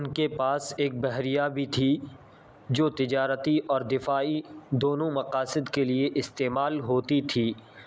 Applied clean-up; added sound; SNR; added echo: none; none; none; none.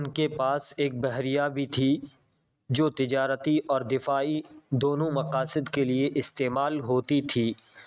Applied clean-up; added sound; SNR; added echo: neural mask model RNNoise.